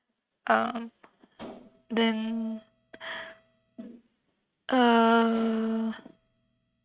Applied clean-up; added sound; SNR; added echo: neural mask model RNNoise.